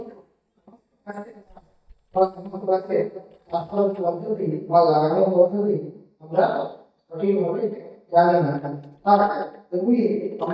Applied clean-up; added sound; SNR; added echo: neural mask model DeepFilterNet 3.